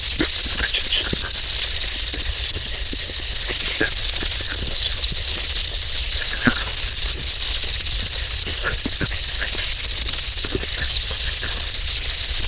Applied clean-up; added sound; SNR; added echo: neural diffusion model UNIVERSE++.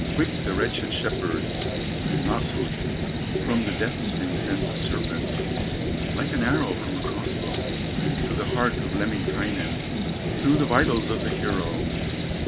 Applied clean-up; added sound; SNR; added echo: none; Cricket; -2 dB; none.